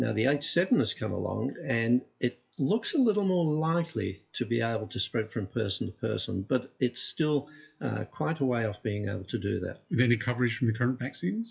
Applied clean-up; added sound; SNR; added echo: classical method WPE with log-MMSE.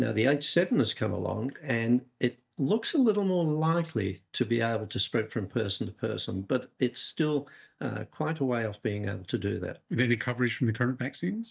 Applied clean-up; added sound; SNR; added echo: neural mask model DeepFilterNet 3.